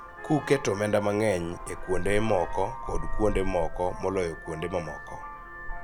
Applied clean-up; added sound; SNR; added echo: none; Vehicle horn, car horn, honking; 4 dB; none.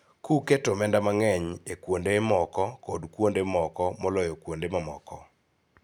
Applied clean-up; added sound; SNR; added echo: none; none; none; none.